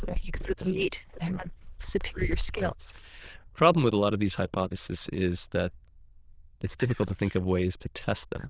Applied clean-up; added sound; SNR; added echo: neural diffusion model UNIVERSE++.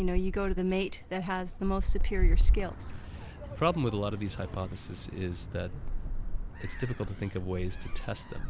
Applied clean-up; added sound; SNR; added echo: none; Gull, seagull; -3 dB; none.